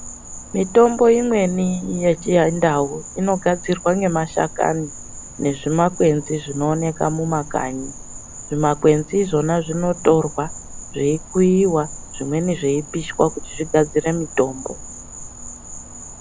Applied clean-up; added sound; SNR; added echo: none; Insect; 14 dB; none.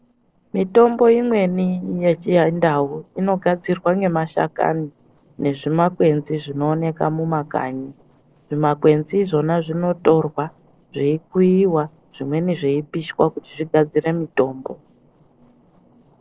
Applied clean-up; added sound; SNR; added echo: neural separator model SepFormer DNS4.